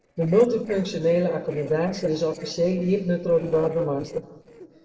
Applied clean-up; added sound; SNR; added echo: neural separator model SepFormer DNS4.